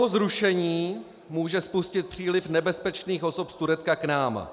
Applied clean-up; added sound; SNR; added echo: none; none; none; none.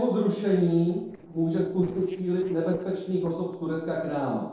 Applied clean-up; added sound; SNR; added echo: neural separator model SepFormer DNS4.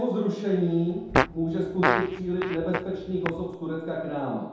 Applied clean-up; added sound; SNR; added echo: none; Fart; 3 dB; reverberation time 0.8 s.